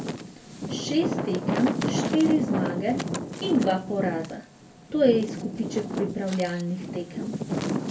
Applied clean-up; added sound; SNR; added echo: none; Wind; 3 dB; reverberation time 0.2 s.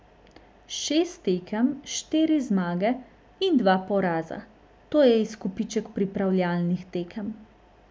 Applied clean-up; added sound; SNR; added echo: none; none; none; none.